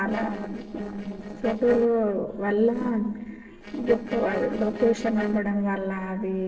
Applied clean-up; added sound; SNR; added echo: neural separator model SepFormer DNS4.